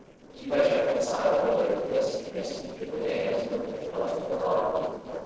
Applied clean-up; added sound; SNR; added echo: neural separator model SepFormer DNS4.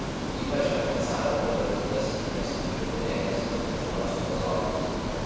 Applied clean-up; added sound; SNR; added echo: none; Ocean; -1 dB; reverberation time 2.2 s.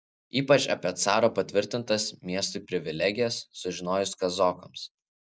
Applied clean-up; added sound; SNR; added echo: none; none; none; none.